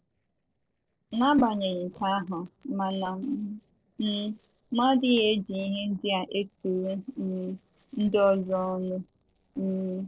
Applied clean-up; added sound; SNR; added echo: neural separator model SepFormer DNS4.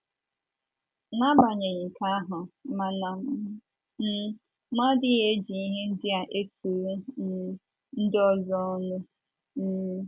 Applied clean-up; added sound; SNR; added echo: none; none; none; none.